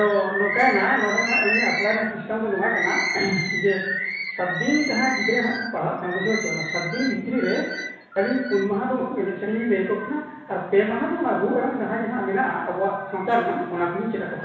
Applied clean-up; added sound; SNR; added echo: none; Bird; 5 dB; reverberation time 1.1 s.